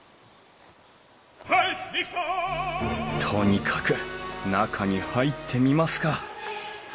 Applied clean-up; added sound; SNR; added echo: none; Buzz; 15 dB; none.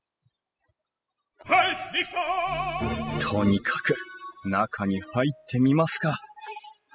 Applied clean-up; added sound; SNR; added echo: classical method spectral subtraction.